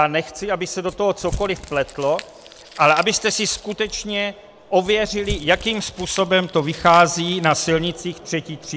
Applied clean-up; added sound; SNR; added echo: none; Crumpling, crinkling / Crushing; 16 dB; none.